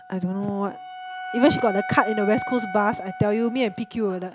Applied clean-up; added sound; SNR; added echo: none; Wind instrument, woodwind instrument; 10 dB; none.